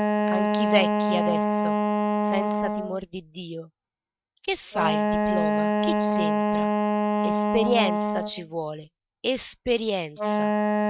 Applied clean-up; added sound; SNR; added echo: neural mask model RNNoise.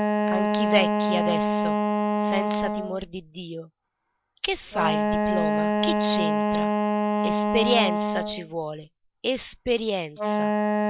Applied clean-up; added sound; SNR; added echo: none; Wind instrument, woodwind instrument; -5 dB; none.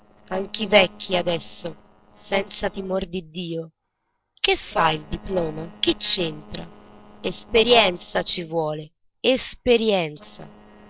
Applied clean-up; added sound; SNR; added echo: neural separator model SepFormer DNS4.